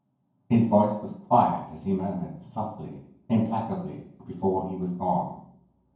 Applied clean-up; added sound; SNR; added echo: none; none; none; reverberation time 0.9 s.